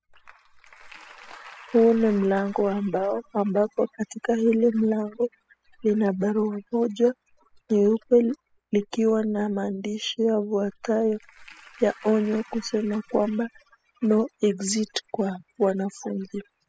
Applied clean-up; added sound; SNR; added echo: classical method spectral subtraction.